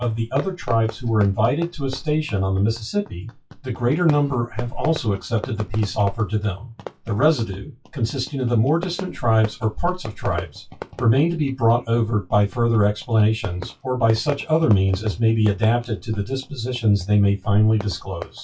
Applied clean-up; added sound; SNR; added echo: classical method WPE with log-MMSE.